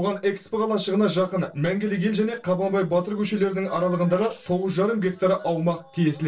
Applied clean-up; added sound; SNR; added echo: neural separator model SepFormer DNS4.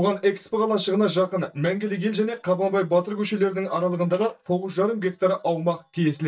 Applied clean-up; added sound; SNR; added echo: neural mask model DeepFilterNet 3.